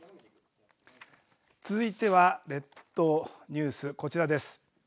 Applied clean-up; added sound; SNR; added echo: none; none; none; none.